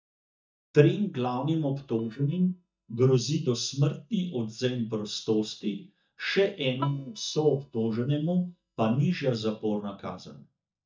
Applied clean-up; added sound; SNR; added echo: neural mask model DeepFilterNet 3.